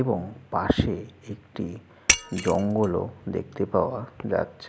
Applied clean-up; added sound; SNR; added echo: none; Shatter; 1 dB; none.